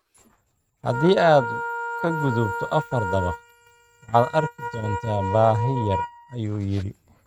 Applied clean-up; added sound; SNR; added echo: neural mask model RNNoise.